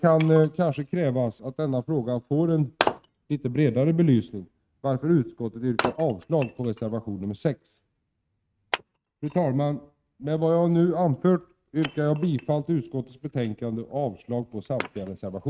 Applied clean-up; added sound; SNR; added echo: neural mask model RNNoise.